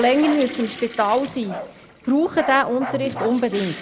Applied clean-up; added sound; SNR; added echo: none; Bark + Toilet flush / Water; 12 dB; none.